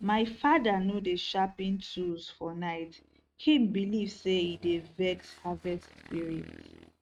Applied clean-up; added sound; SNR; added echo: neural mask model RNNoise.